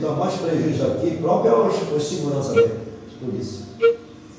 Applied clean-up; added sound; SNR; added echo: none; Wind instrument, woodwind instrument; -2 dB; reverberation time 1.0 s.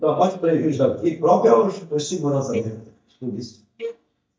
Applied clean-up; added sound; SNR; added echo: neural mask model DeepFilterNet 3.